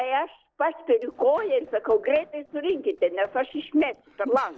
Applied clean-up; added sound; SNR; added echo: neural separator model SepFormer DNS4.